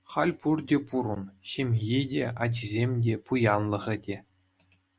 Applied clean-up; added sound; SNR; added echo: none; none; none; none.